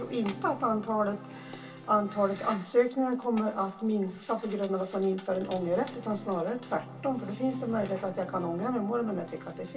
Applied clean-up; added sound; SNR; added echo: none; Organ; 16 dB; reverberation time 0.2 s.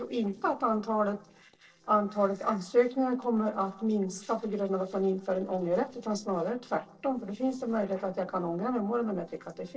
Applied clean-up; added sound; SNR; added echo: neural separator model SepFormer DNS4.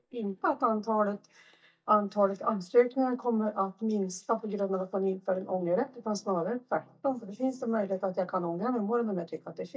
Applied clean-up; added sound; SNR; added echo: neural mask model DeepFilterNet 3.